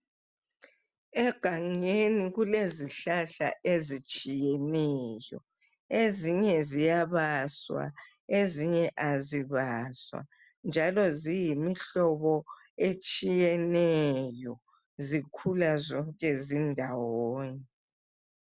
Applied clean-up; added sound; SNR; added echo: none; none; none; none.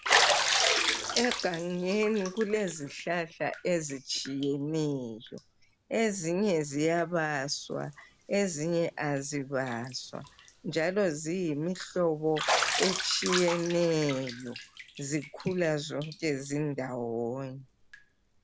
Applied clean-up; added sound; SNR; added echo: none; Bathtub (filling or washing); 4 dB; none.